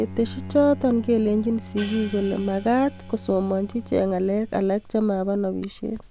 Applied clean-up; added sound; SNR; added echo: none; Bowed string instrument + Hi-hat; 15 dB; none.